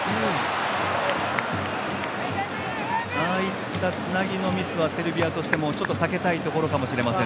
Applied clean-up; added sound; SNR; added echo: none; none; none; none.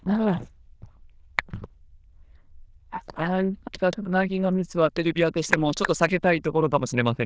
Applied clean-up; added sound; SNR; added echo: neural diffusion model UNIVERSE++.